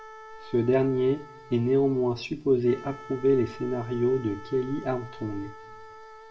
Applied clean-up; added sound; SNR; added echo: none; Wind instrument, woodwind instrument; 19 dB; reverberation time 0.3 s.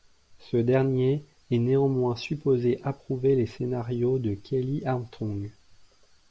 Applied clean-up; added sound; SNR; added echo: none; none; none; none.